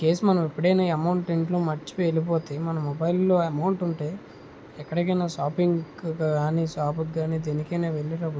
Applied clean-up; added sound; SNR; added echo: none; none; none; none.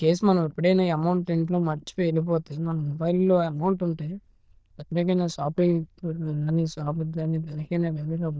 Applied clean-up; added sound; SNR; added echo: neural diffusion model UNIVERSE++.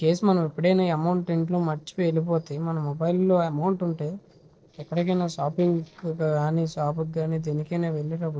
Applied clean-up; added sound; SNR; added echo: neural separator model SepFormer DNS4.